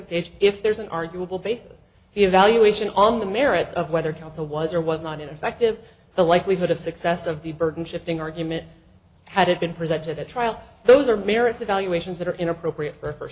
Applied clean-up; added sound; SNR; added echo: none; none; none; none.